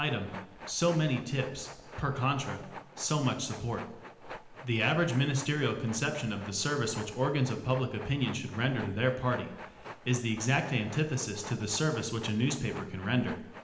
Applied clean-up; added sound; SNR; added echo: none; Train; 15 dB; reverberation time 0.9 s.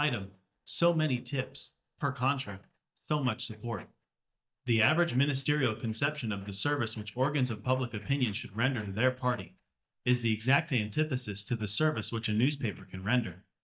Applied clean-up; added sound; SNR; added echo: neural mask model DeepFilterNet 3.